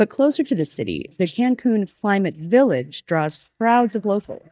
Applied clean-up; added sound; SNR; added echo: neural mask model DeepFilterNet 3.